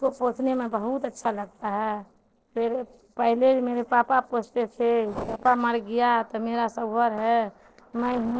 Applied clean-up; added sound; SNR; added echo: neural separator model SepFormer DNS4.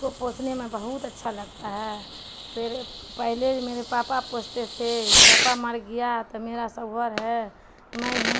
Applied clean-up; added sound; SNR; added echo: none; Fireworks; -2 dB; none.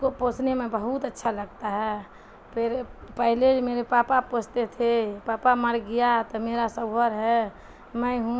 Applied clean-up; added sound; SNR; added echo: none; none; none; none.